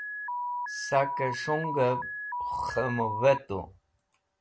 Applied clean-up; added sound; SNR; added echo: none; Alarm; 4 dB; none.